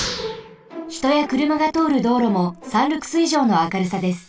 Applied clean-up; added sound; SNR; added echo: none; none; none; none.